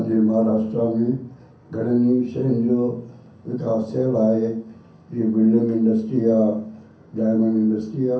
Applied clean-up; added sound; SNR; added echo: none; none; none; reverberation time 0.6 s.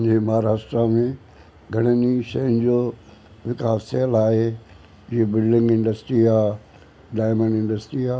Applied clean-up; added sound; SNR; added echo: none; none; none; none.